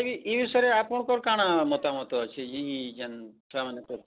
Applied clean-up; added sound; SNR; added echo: neural separator model SepFormer DNS4.